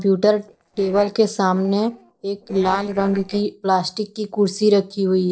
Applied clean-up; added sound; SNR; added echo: neural separator model SepFormer DNS4.